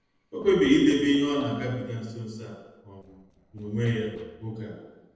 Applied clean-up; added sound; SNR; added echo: neural separator model SepFormer DNS4.